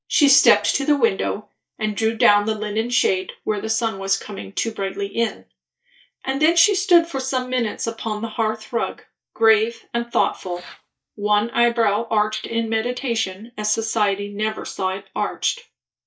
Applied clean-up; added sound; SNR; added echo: neural mask model DeepFilterNet 3.